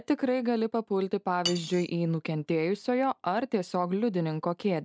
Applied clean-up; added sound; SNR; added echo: none; Cutlery, silverware; 13 dB; none.